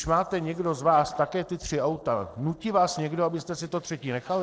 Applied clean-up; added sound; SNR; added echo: neural separator model SepFormer DNS4.